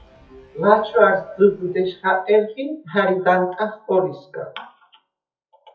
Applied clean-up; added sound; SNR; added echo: classical method WPE with log-MMSE.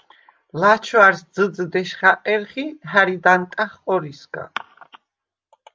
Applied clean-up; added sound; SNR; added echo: none; none; none; none.